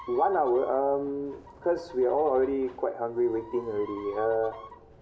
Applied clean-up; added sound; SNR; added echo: none; Chicken, rooster; 18 dB; reverberation time 2.3 s.